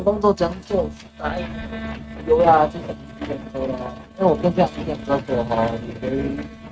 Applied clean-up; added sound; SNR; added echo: neural mask model RNNoise.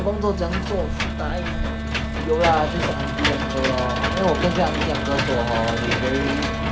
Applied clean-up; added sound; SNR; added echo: none; Wind instrument, woodwind instrument + Engine / Mechanisms; -1 dB; none.